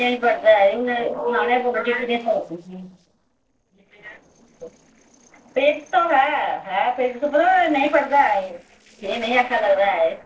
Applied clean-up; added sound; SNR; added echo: neural separator model SepFormer DNS4.